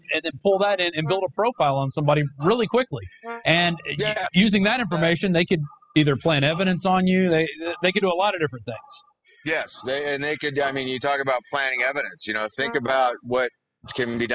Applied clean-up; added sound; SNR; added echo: classical method spectral subtraction.